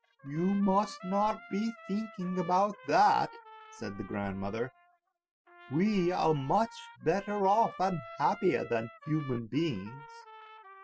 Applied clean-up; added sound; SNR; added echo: classical method spectral subtraction.